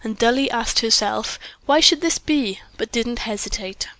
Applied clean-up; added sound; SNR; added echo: none; none; none; none.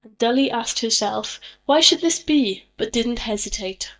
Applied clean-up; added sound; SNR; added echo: neural mask model DeepFilterNet 3.